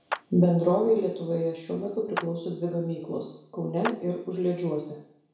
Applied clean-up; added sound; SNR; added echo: none; Clapping; 13 dB; reverberation time 0.7 s.